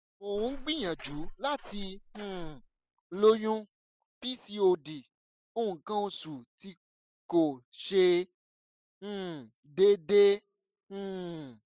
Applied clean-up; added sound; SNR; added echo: classical method spectral subtraction.